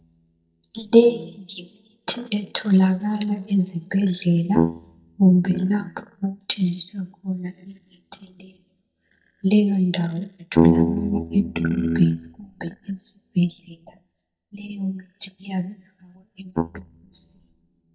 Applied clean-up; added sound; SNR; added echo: neural mask model DeepFilterNet 3.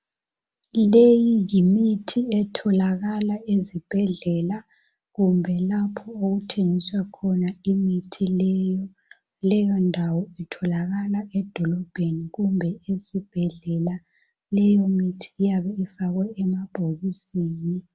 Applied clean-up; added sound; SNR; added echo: none; none; none; none.